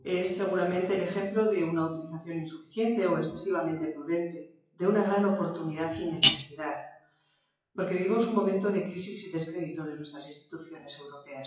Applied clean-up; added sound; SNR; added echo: classical method WPE with log-MMSE.